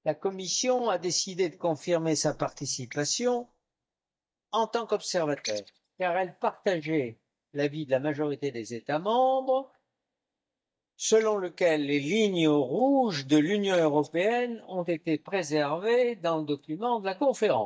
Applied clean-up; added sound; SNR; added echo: neural mask model DeepFilterNet 3.